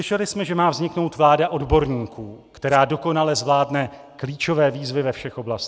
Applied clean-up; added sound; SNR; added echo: none; none; none; none.